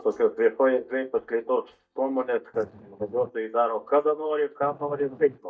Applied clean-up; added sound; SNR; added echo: neural mask model DeepFilterNet 3.